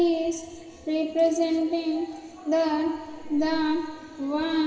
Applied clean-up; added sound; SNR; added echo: none; Chewing, mastication; 19 dB; reverberation time 1.8 s.